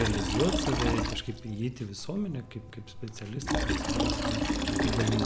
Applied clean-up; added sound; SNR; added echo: none; Liquid; -2 dB; none.